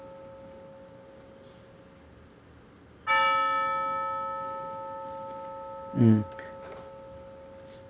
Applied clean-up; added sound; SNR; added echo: none; Percussion; 0 dB; none.